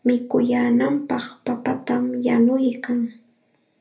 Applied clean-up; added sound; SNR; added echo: none; none; none; reverberation time 0.3 s.